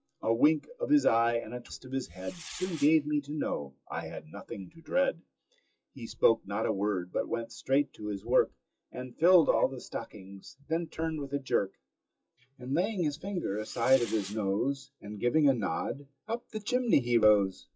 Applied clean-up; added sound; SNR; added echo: classical method WPE with log-MMSE.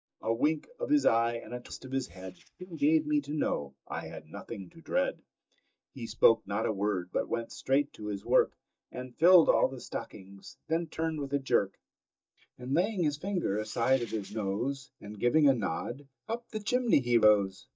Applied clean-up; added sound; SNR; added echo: neural mask model DeepFilterNet 3.